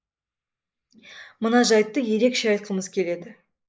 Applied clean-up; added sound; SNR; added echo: neural mask model Resemble Enhance denoiser.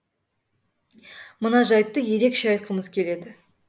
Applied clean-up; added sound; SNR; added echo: none; none; none; none.